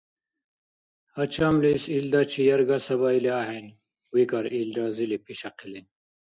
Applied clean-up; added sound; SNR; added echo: none; none; none; none.